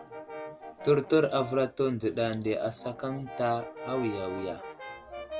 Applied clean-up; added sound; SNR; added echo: none; Brass instrument; 12 dB; none.